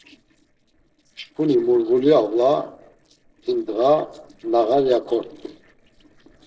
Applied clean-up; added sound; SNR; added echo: neural separator model SepFormer DNS4.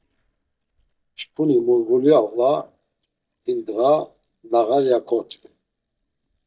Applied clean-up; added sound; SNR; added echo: neural mask model DeepFilterNet 3.